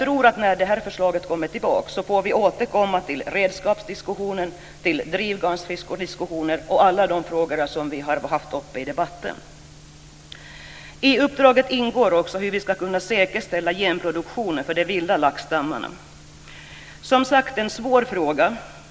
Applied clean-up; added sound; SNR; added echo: none; none; none; none.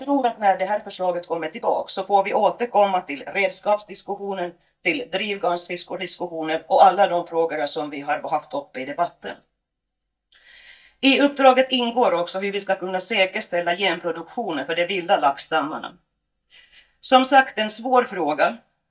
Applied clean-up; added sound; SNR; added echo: neural mask model DeepFilterNet 3.